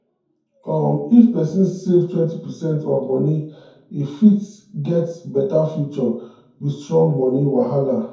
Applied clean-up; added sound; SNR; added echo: none; none; none; reverberation time 0.6 s.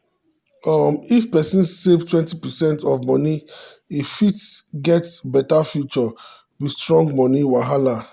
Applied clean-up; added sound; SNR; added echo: none; none; none; none.